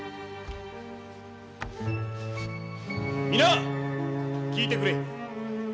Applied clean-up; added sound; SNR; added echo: none; none; none; none.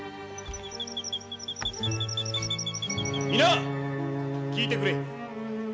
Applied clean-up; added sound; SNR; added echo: none; Chirp, tweet; 5 dB; none.